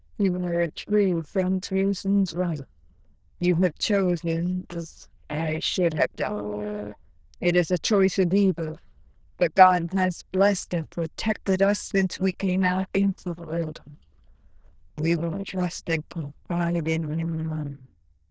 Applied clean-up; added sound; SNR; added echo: neural diffusion model UNIVERSE++.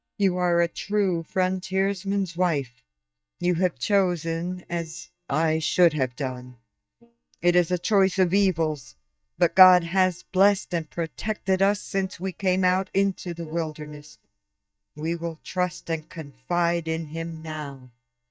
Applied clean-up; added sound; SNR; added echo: neural mask model DeepFilterNet 3.